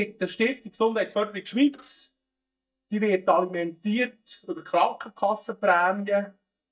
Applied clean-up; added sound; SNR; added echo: neural mask model DeepFilterNet 3.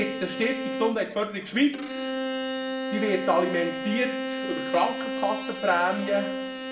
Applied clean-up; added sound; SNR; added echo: none; Bowed string instrument; 4 dB; reverberation time 0.5 s.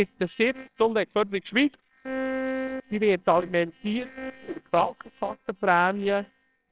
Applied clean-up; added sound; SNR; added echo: neural separator model SepFormer WHAMR!.